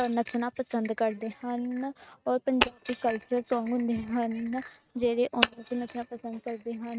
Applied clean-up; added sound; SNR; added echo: neural mask model RNNoise.